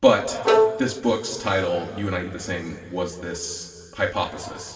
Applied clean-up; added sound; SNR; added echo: none; Bowed string instrument; -1 dB; reverberation time 2.2 s.